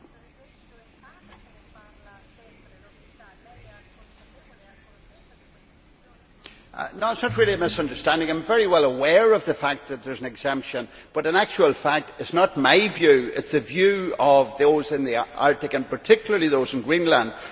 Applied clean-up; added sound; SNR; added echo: none; none; none; none.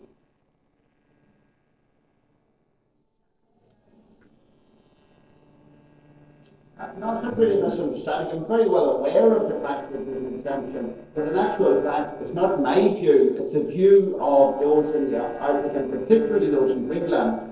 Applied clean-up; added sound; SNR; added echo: neural separator model SepFormer DNS4.